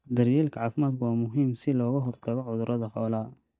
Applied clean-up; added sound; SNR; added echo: neural mask model DeepFilterNet 3.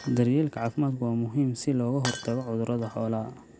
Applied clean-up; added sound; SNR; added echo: none; Shatter; 17 dB; none.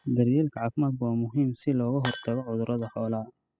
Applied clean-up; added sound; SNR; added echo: classical method spectral subtraction.